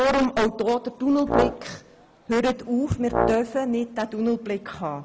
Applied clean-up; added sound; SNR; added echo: none; Brass instrument; 6 dB; none.